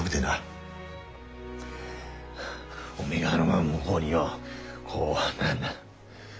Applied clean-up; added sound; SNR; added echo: none; none; none; none.